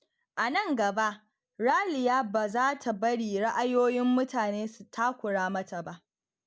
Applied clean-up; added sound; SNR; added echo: none; none; none; none.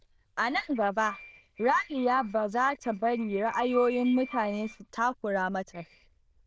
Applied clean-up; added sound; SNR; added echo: neural diffusion model UNIVERSE++.